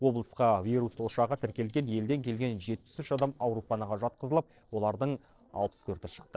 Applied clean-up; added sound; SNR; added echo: neural separator model SepFormer DNS4.